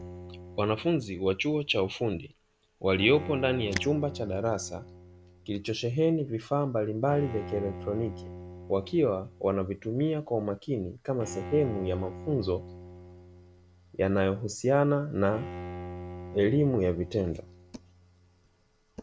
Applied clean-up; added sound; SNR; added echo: none; Bowed string instrument; 14 dB; none.